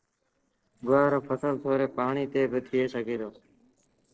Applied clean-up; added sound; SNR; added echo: neural separator model SepFormer DNS4.